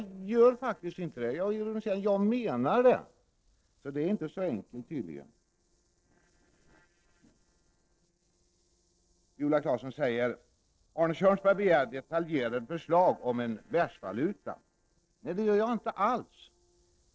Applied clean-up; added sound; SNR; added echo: neural separator model SepFormer DNS4.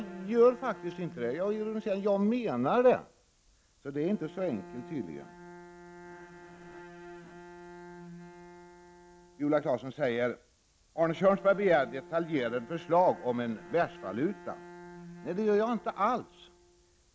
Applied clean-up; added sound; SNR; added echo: none; Bowed string instrument; 19 dB; none.